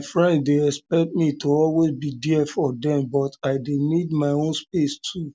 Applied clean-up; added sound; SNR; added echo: none; none; none; none.